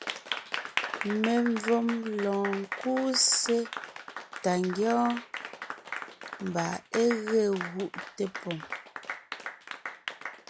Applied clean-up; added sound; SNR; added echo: none; Applause; 8 dB; none.